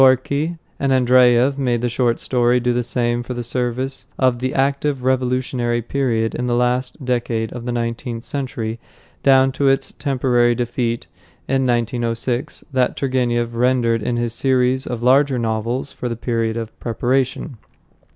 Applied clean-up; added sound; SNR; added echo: none; none; none; none.